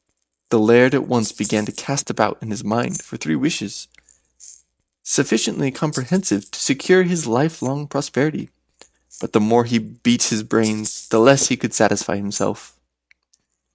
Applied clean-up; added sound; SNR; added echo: neural mask model RNNoise.